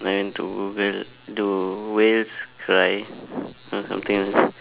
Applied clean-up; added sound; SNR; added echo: none; none; none; none.